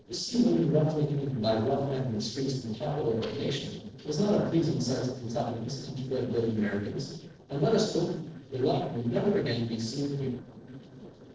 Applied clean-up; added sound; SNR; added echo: neural separator model SepFormer DNS4.